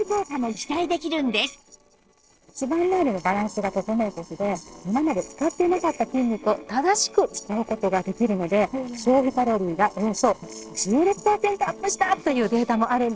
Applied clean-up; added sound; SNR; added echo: neural separator model SepFormer DNS4.